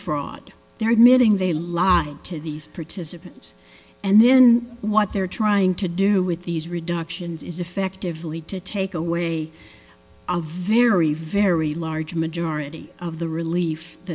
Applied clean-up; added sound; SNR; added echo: none; none; none; none.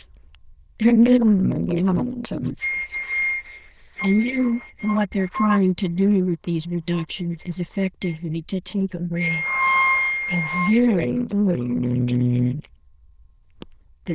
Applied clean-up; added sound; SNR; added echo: neural diffusion model UNIVERSE++.